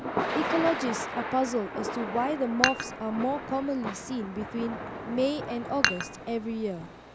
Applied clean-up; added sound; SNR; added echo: none; Dishes, pots, and pans + Thunder / Rain; 3 dB; none.